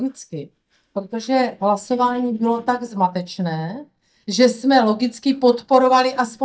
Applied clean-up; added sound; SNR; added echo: neural mask model DeepFilterNet 3.